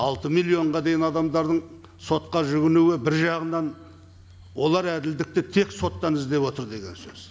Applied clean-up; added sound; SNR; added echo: none; none; none; none.